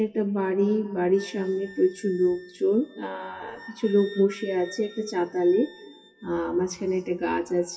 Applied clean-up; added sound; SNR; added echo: classical method WPE with log-MMSE.